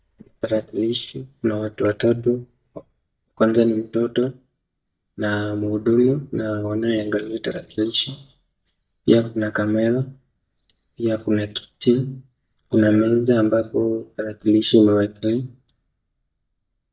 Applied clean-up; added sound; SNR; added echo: neural mask model DeepFilterNet 3.